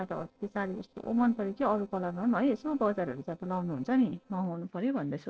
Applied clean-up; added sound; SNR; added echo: neural separator model SepFormer DNS4.